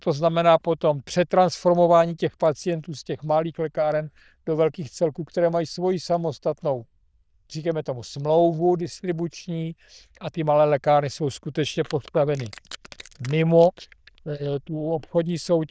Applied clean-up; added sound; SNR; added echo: neural diffusion model UNIVERSE++.